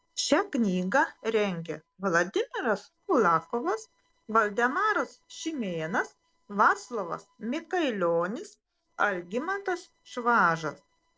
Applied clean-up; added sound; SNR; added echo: neural separator model SepFormer DNS4.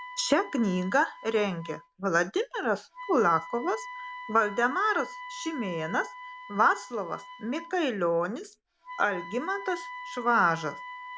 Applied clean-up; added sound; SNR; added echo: none; Wind instrument, woodwind instrument; 14 dB; none.